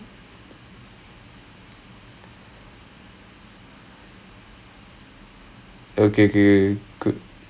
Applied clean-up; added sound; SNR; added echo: none; none; none; none.